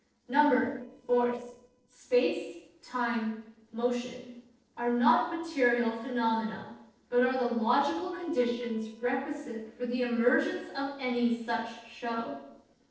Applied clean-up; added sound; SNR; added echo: neural separator model SepFormer DNS4.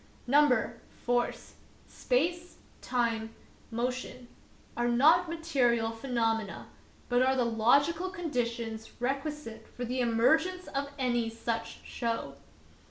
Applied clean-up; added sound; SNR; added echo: none; none; none; none.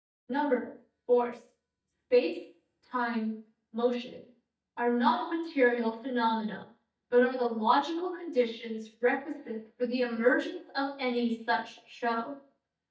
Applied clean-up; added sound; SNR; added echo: neural mask model DeepFilterNet 3.